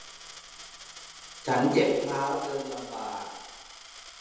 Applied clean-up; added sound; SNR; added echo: none; Coin (dropping); 15 dB; reverberation time 1.1 s.